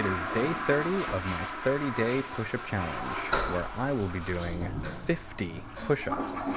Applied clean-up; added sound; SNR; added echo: none; Toilet flush; 3 dB; none.